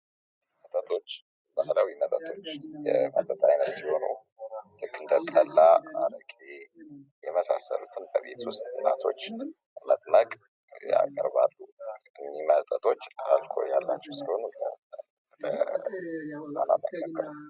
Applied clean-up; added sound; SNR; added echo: none; none; none; none.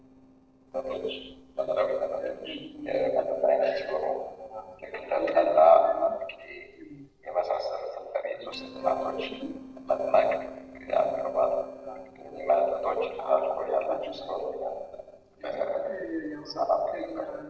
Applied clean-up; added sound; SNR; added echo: neural separator model SepFormer DNS4.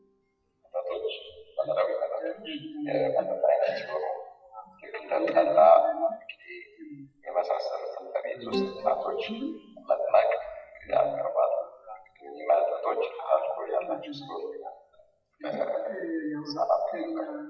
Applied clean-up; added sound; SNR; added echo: classical method WPE with log-MMSE.